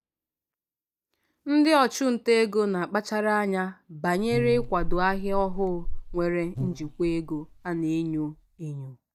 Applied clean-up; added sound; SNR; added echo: neural mask model DeepFilterNet 3.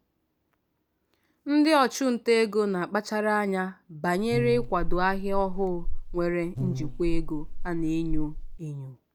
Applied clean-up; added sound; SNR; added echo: none; Buzz; 1 dB; none.